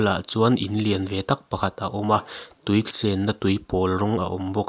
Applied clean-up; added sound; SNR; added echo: none; none; none; none.